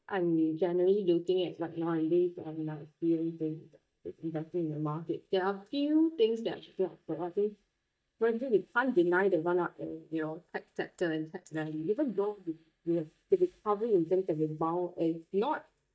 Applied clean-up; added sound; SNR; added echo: neural mask model DeepFilterNet 3.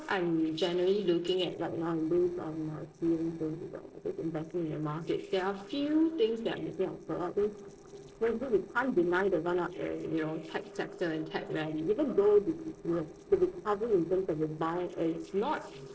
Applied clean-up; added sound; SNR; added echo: neural separator model SepFormer DNS4.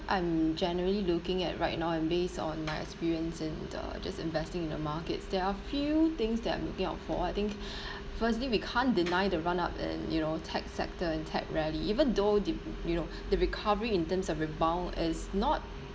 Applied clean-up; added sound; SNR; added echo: none; none; none; none.